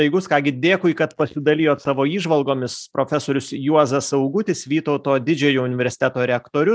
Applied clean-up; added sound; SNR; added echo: neural mask model DeepFilterNet 3.